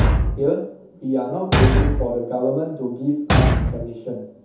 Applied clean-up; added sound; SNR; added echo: none; Thump, thud; -3 dB; reverberation time 0.5 s.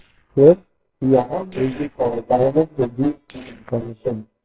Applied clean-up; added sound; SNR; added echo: neural separator model SepFormer WHAMR!.